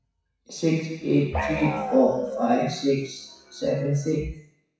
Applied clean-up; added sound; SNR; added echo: classical method WPE with log-MMSE.